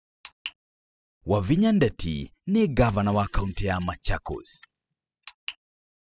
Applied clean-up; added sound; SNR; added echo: classical method spectral subtraction.